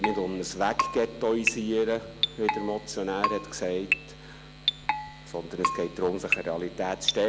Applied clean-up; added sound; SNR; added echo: none; Keyboard (musical); 3 dB; none.